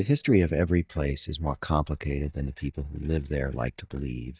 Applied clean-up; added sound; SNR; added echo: neural mask model DeepFilterNet 3.